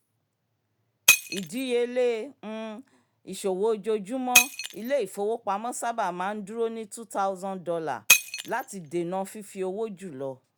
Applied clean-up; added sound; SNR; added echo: none; Shatter; 0 dB; none.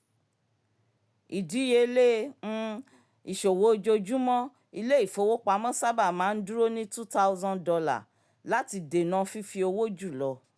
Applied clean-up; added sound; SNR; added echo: none; none; none; none.